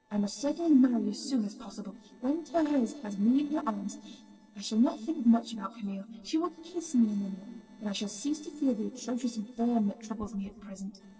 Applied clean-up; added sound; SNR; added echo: neural separator model SepFormer DNS4.